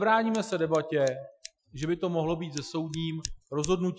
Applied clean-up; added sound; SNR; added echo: classical method Wiener filter.